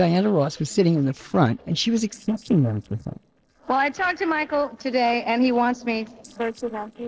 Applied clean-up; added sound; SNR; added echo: neural separator model SepFormer DNS4.